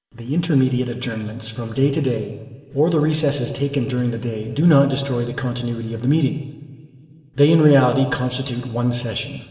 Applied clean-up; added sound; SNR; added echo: none; none; none; reverberation time 3.0 s.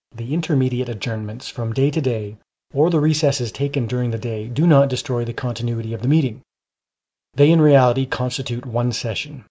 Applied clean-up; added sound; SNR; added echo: none; none; none; none.